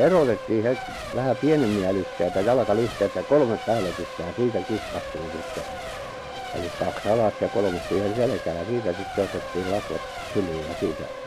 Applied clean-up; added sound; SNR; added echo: none; Race car, auto racing / Accelerating, revving, vroom / Mechanisms; 9 dB; none.